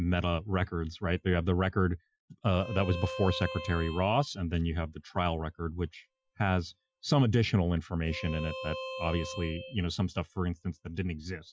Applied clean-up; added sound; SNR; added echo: classical method Wiener filter.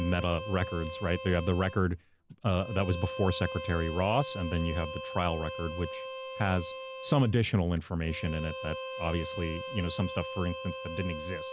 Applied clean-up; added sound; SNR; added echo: none; Bowed string instrument; 9 dB; none.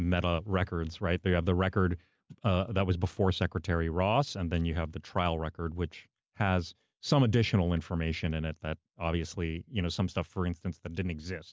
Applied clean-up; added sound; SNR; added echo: none; none; none; none.